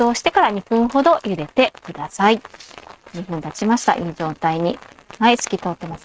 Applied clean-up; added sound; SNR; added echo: neural mask model RNNoise.